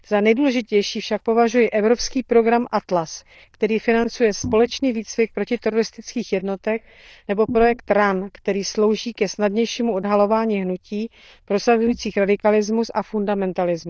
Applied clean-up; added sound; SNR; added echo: neural diffusion model UNIVERSE++.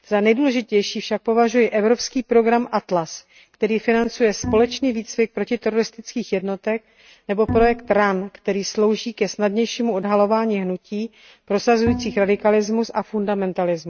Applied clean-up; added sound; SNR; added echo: neural mask model RNNoise.